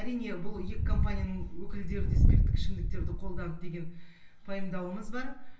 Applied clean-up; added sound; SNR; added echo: none; Wind; -4 dB; reverberation time 0.3 s.